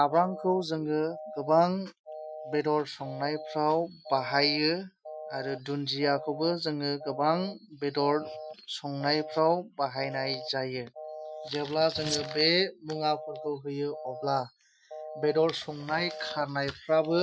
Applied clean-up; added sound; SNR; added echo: classical method Wiener filter.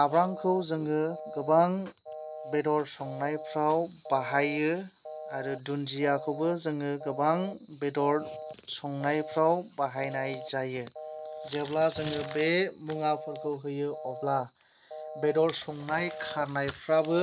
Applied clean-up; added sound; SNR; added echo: none; Telephone; 13 dB; none.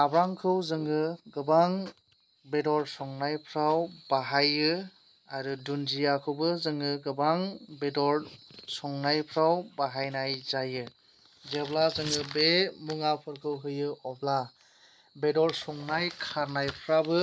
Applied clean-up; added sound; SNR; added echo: none; none; none; none.